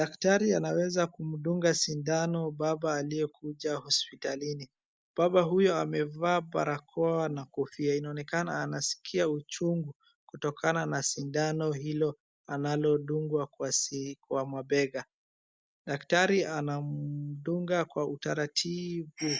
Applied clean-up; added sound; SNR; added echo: none; none; none; none.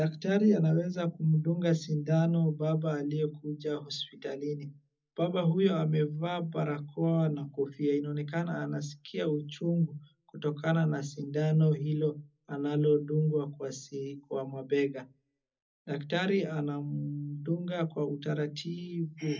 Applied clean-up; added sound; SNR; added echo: none; none; none; reverberation time 0.4 s.